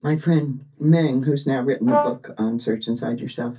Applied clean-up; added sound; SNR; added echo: neural mask model DeepFilterNet 3.